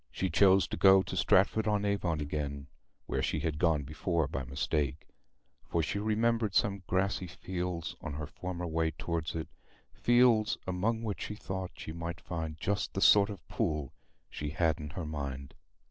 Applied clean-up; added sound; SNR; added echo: neural separator model SepFormer DNS4.